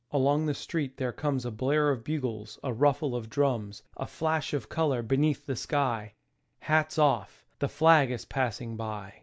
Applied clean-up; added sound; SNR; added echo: none; none; none; none.